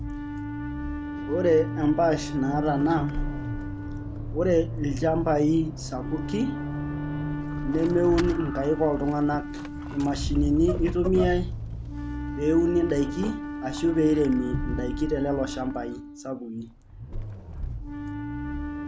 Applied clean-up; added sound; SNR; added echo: none; Squeak / Accelerating, revving, vroom / Vehicle + Wind instrument, woodwind instrument; 5 dB; none.